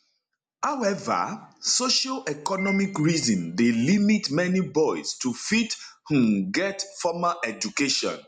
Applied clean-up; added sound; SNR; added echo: none; Piano; 14 dB; none.